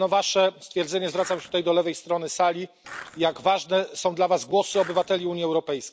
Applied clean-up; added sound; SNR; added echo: none; Skateboard; 17 dB; none.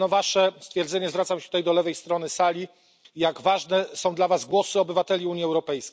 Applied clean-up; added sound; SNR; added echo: none; none; none; none.